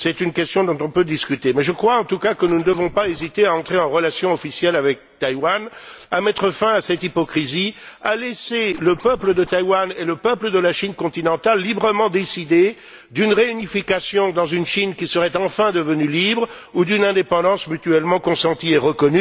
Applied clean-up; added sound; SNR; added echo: none; Scratching (performance technique); 19 dB; none.